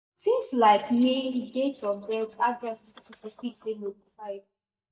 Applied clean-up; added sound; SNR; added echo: neural mask model DeepFilterNet 3.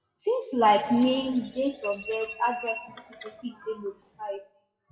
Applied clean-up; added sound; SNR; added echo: classical method WPE with log-MMSE.